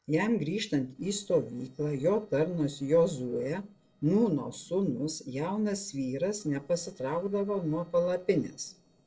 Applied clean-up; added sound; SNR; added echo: neural separator model SepFormer DNS4.